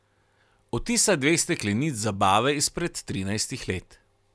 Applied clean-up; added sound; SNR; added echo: none; none; none; none.